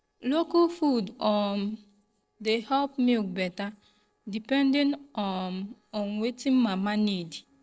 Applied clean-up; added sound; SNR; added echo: neural separator model SepFormer DNS4.